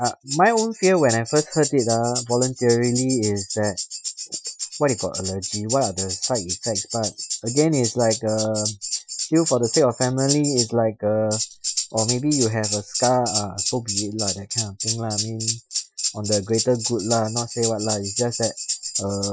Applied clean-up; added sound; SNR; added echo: classical method Wiener filter.